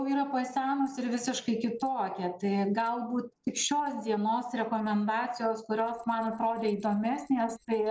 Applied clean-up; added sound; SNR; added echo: neural separator model SepFormer DNS4.